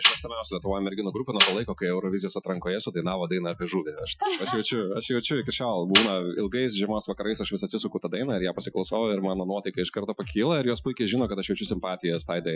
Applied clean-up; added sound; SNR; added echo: classical method Wiener filter.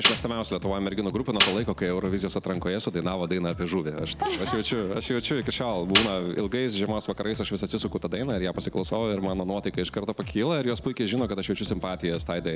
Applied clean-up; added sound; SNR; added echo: none; Snare drum; 3 dB; none.